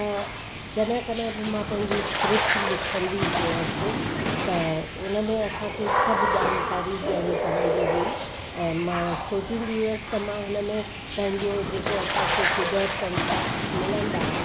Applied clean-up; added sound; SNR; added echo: none; Water / Splash, splatter; -2 dB; none.